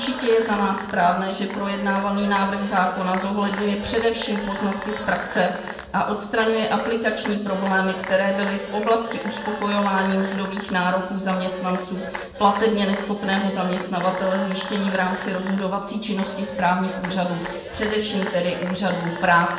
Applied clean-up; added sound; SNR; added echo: none; Applause / Cheering / Clapping; 10 dB; reverberation time 1.0 s.